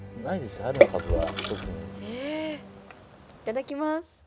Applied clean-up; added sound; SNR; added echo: none; Water / Splash, splatter; -4 dB; none.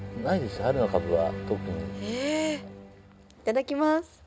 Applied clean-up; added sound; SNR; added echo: none; none; none; none.